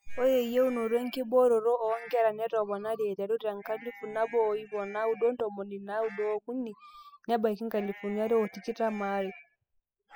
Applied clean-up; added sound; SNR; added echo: classical method spectral subtraction.